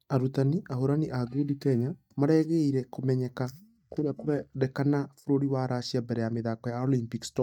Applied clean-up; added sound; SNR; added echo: neural mask model DeepFilterNet 3.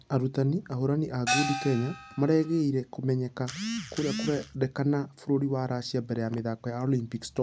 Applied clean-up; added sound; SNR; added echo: none; Gong; 4 dB; none.